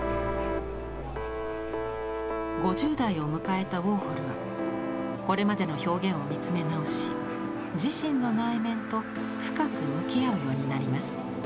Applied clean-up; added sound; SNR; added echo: none; Race car, auto racing / Accelerating, revving, vroom; 12 dB; none.